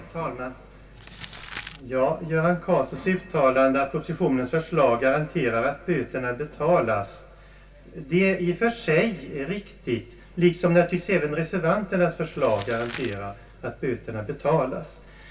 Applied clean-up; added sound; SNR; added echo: none; Crumpling, crinkling; 17 dB; reverberation time 0.2 s.